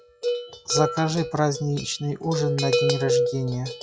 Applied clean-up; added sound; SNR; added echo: classical method log-MMSE.